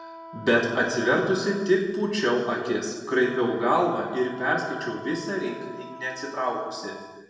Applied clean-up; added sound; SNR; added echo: none; Wind instrument, woodwind instrument; 17 dB; reverberation time 1.2 s.